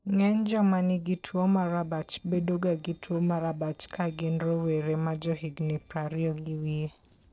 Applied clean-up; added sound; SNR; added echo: neural separator model SepFormer DNS4.